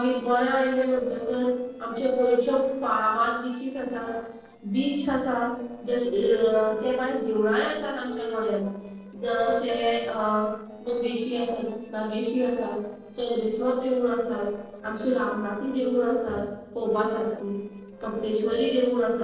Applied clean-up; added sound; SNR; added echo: neural separator model SepFormer DNS4.